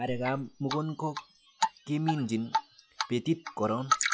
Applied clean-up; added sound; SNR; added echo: classical method log-MMSE.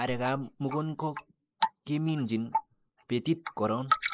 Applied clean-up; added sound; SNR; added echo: neural mask model Resemble Enhance denoiser.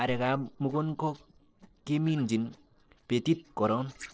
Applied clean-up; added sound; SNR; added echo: neural separator model SepFormer DNS4.